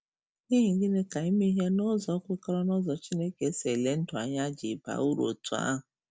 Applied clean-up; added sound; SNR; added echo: none; none; none; none.